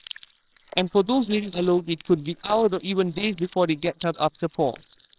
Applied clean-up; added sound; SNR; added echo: neural separator model SepFormer WHAMR!.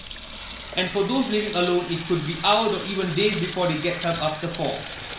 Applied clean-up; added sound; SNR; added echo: none; Sink (filling or washing) / Water tap, faucet; 12 dB; reverberation time 0.5 s.